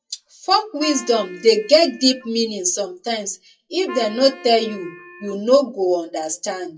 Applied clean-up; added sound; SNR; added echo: classical method WPE with log-MMSE.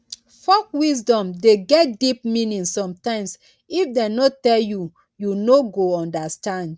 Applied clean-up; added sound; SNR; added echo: none; none; none; none.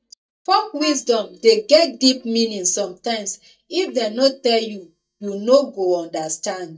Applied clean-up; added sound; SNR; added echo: neural mask model DeepFilterNet 3.